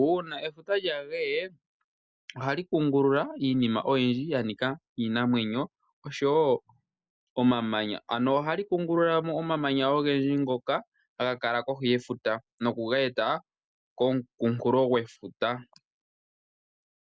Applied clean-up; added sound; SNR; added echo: none; none; none; none.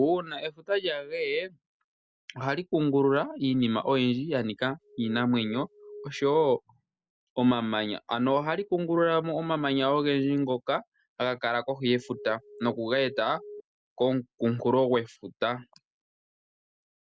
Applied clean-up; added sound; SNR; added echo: none; Alarm; 17 dB; none.